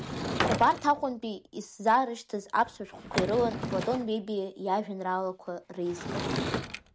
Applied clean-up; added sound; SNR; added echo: none; Sliding door / Wood; 6 dB; none.